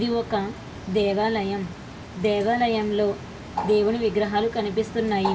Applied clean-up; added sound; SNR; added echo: none; Bird; 12 dB; reverberation time 0.2 s.